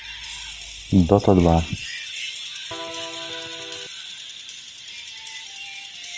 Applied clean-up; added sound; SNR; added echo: none; Electric guitar; 13 dB; none.